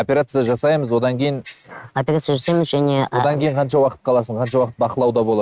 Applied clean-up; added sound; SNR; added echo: neural mask model RNNoise.